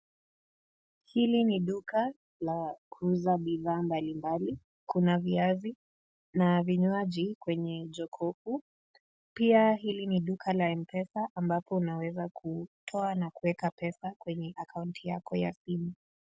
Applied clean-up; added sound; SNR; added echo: none; none; none; none.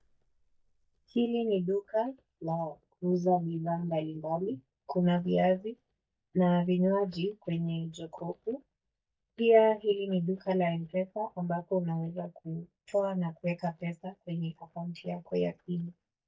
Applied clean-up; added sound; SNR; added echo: neural mask model DeepFilterNet 3.